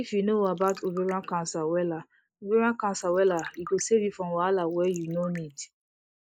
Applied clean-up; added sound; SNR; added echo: neural mask model Resemble Enhance denoiser.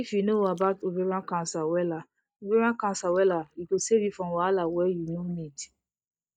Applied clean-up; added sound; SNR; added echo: neural mask model DeepFilterNet 3.